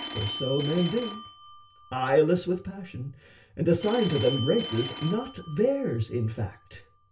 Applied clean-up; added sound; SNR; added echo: none; Telephone; 13 dB; reverberation time 0.2 s.